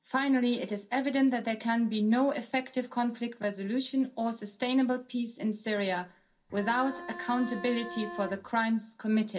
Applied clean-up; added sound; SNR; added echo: none; Bowed string instrument; 13 dB; reverberation time 0.3 s.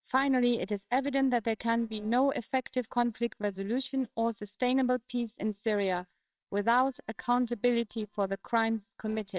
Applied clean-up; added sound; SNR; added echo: neural separator model SepFormer WHAMR!.